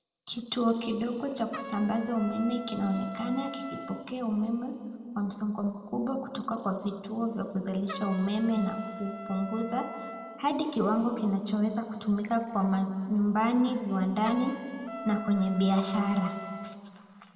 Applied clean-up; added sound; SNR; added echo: none; Trumpet; 15 dB; reverberation time 2.1 s.